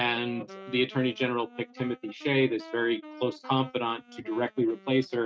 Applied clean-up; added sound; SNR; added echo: neural mask model RNNoise.